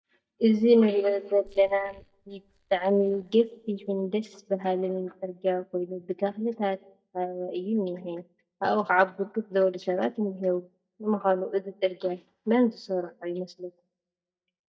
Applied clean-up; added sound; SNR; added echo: neural mask model DeepFilterNet 3.